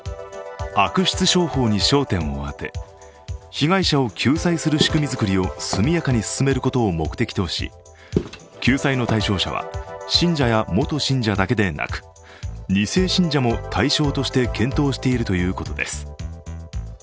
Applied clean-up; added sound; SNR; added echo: none; Walk, footsteps; 10 dB; none.